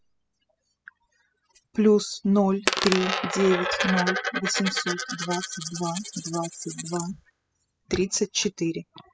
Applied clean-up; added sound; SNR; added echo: classical method spectral subtraction.